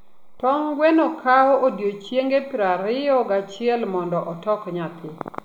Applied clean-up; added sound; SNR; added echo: none; none; none; none.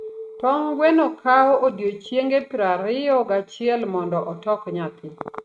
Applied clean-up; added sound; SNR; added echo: neural mask model RNNoise.